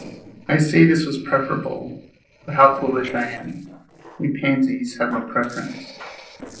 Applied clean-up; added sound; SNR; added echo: neural separator model SepFormer DNS4.